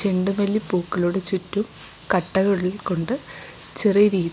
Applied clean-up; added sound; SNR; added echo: none; none; none; none.